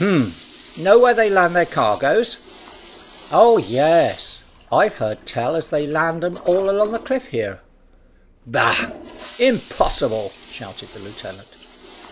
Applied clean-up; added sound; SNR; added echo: none; Toilet flush; 18 dB; none.